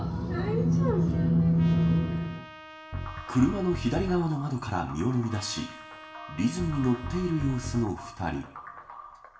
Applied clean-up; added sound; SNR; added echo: none; Trumpet; 19 dB; reverberation time 0.6 s.